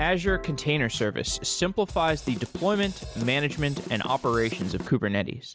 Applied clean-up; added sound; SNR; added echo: none; Drum / Drum kit; 11 dB; none.